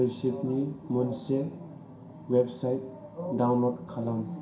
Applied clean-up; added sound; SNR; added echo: none; none; none; reverberation time 0.5 s.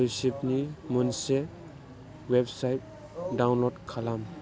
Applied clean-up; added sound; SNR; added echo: none; none; none; none.